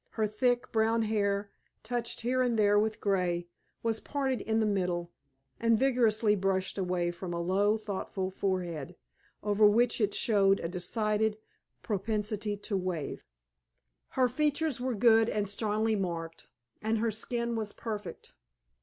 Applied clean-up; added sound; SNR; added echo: none; none; none; none.